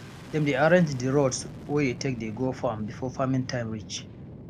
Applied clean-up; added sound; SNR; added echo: none; Fixed-wing aircraft, airplane; 14 dB; none.